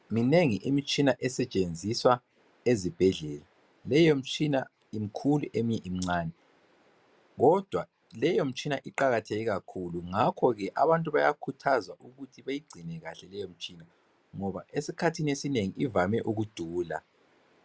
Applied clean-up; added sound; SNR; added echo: none; none; none; none.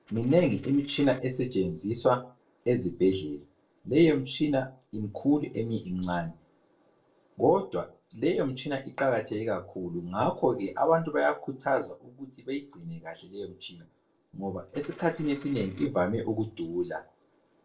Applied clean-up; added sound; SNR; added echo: neural separator model SepFormer DNS4.